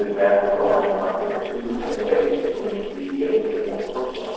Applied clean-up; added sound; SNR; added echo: neural separator model SepFormer DNS4.